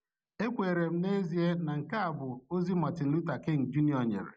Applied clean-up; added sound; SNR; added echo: none; none; none; none.